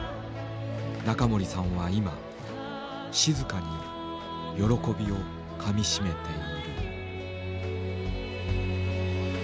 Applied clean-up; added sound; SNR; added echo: none; none; none; none.